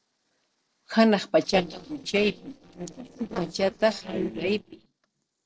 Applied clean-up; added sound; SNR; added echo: neural separator model SepFormer DNS4.